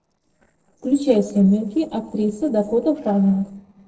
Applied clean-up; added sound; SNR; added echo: neural separator model SepFormer DNS4.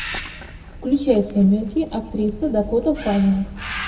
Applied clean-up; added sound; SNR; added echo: none; Bird; 13 dB; reverberation time 2.0 s.